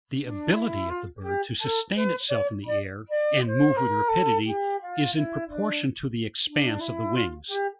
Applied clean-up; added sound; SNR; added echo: classical method Wiener filter.